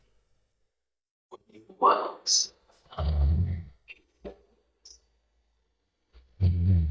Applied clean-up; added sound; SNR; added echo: neural mask model DeepFilterNet 3.